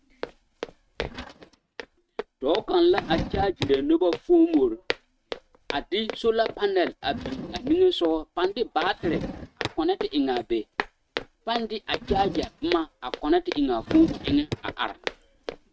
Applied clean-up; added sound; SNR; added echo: neural mask model RNNoise.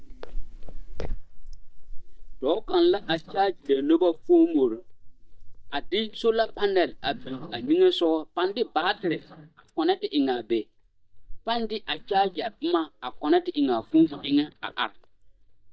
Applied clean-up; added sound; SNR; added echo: neural mask model DeepFilterNet 3.